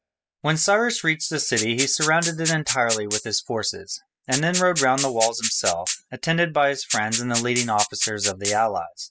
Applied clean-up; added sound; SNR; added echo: classical method spectral subtraction.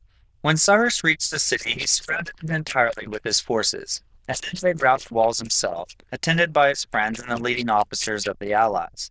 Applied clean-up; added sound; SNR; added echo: neural diffusion model UNIVERSE++.